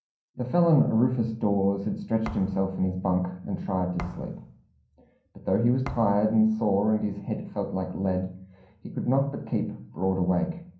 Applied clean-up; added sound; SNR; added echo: none; Thump, thud; 15 dB; reverberation time 0.6 s.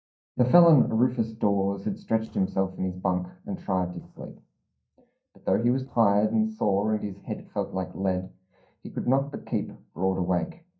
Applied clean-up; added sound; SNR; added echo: neural mask model DeepFilterNet 3.